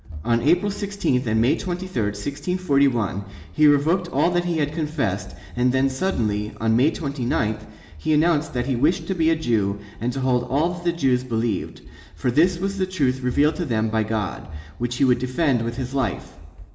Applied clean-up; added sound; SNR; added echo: none; Run; 17 dB; reverberation time 1.1 s.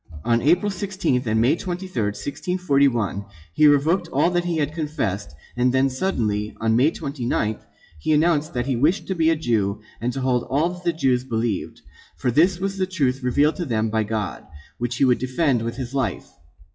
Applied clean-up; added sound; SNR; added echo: classical method WPE with log-MMSE.